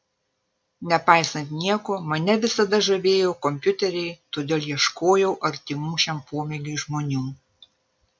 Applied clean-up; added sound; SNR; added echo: none; none; none; none.